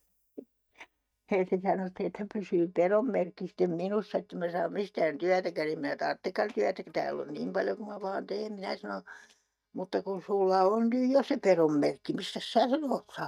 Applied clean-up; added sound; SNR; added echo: neural mask model DeepFilterNet 3.